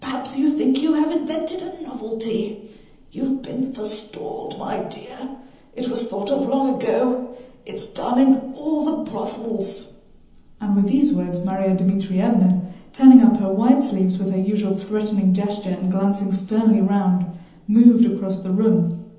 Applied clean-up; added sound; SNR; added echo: none; none; none; reverberation time 0.9 s.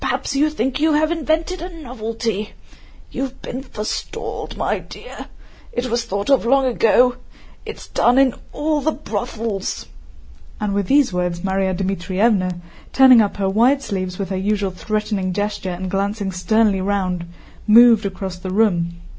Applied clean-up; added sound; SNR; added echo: none; none; none; none.